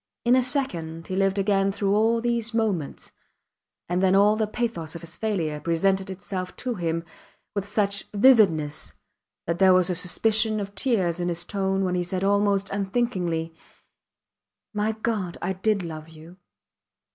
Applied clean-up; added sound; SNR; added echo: none; none; none; none.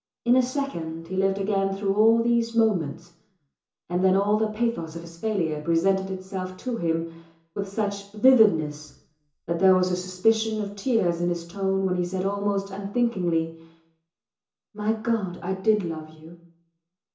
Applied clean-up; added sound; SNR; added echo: none; none; none; reverberation time 0.7 s.